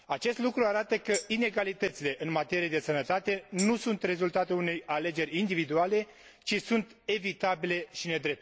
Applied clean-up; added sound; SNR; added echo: none; Tambourine; 13 dB; none.